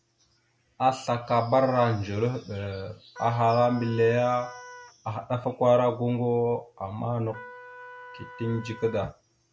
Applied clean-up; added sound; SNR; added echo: none; Trumpet; 18 dB; none.